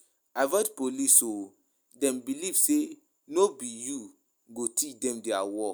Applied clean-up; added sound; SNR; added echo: none; none; none; none.